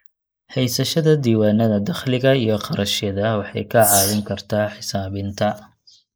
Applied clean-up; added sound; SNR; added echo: neural mask model Resemble Enhance denoiser.